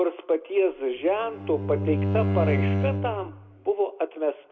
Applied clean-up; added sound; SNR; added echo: none; Bowed string instrument; 1 dB; reverberation time 1.4 s.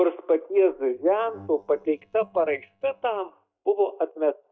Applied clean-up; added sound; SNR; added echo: neural mask model DeepFilterNet 3.